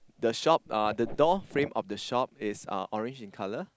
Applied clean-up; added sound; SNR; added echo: none; none; none; none.